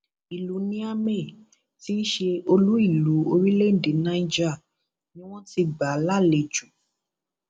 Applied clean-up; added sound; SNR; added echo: none; none; none; none.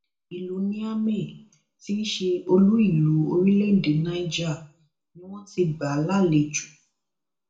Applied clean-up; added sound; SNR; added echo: none; none; none; reverberation time 0.3 s.